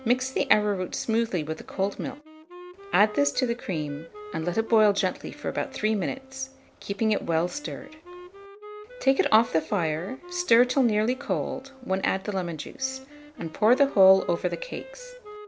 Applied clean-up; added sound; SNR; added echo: none; Wind instrument, woodwind instrument; 18 dB; none.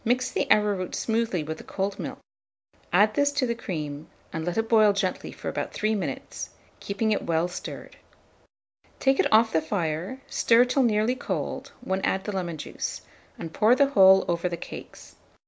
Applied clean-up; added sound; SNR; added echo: none; none; none; none.